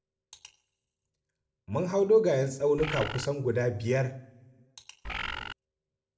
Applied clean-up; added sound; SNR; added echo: none; Bird; 5 dB; reverberation time 0.4 s.